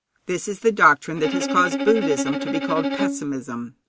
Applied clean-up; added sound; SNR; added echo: none; Bowed string instrument; 4 dB; none.